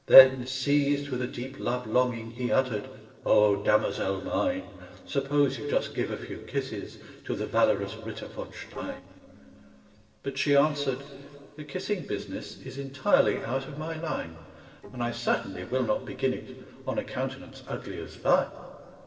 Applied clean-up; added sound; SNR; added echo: neural separator model SepFormer DNS4.